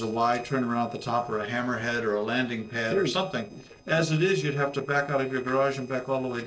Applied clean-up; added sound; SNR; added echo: neural separator model SepFormer DNS4.